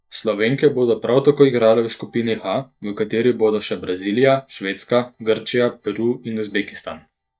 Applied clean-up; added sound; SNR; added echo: neural mask model DeepFilterNet 3.